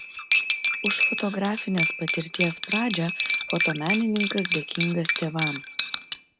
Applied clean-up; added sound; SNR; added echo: none; Cutlery, silverware; -4 dB; none.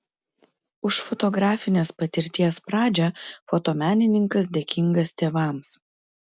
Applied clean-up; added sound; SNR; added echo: none; none; none; none.